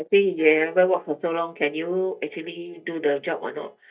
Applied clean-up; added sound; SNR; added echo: neural mask model DeepFilterNet 3.